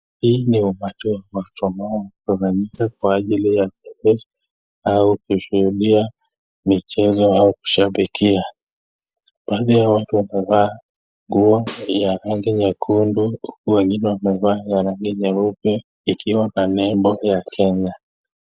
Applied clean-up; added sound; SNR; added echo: neural mask model DeepFilterNet 3.